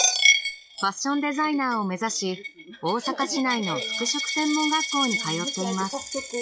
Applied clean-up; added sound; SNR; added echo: classical method log-MMSE.